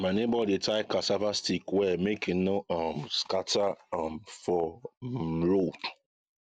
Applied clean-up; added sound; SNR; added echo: none; none; none; none.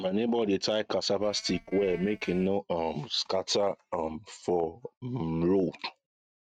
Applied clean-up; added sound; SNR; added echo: neural mask model RNNoise.